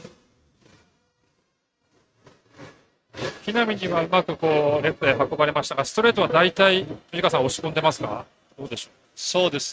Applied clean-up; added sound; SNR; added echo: neural mask model RNNoise.